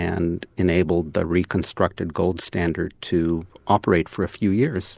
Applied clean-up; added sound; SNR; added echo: none; none; none; none.